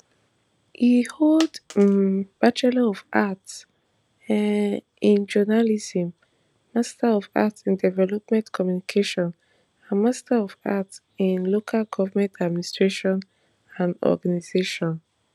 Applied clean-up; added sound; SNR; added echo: none; Coin (dropping); 18 dB; none.